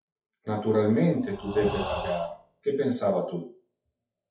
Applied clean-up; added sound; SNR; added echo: classical method WPE with log-MMSE.